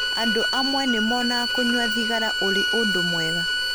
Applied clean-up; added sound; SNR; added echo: none; Bowed string instrument; -2 dB; none.